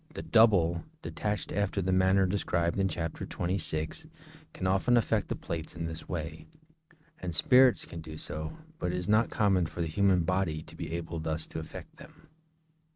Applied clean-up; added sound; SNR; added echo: neural mask model RNNoise.